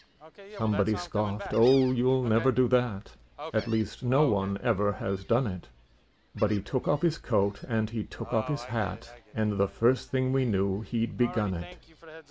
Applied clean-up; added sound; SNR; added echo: none; Gull, seagull; 17 dB; none.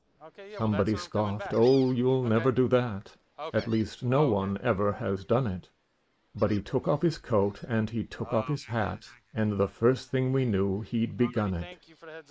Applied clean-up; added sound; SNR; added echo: neural mask model Resemble Enhance denoiser.